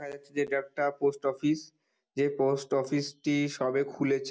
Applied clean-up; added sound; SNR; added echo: none; none; none; none.